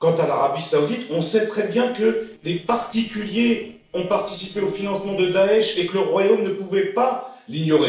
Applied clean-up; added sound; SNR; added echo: neural separator model SepFormer DNS4.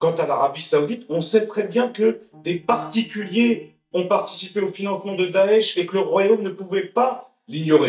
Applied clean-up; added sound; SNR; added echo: neural mask model DeepFilterNet 3.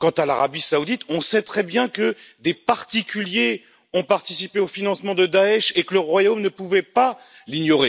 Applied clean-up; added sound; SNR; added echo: none; none; none; none.